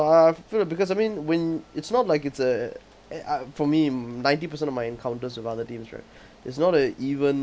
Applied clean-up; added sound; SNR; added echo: none; none; none; none.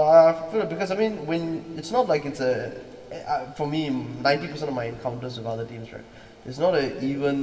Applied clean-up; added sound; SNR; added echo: none; none; none; reverberation time 1.9 s.